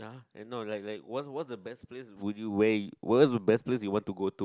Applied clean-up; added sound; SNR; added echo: none; none; none; none.